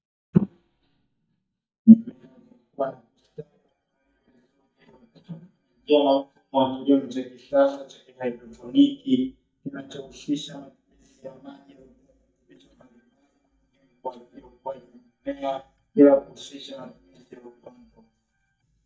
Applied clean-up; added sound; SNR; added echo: neural mask model DeepFilterNet 3.